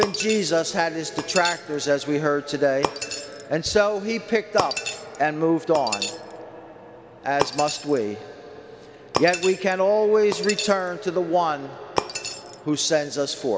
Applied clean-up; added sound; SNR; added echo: none; Shatter; 9 dB; none.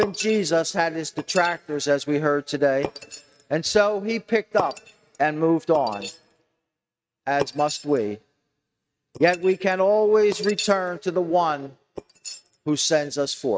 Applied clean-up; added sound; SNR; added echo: neural mask model RNNoise.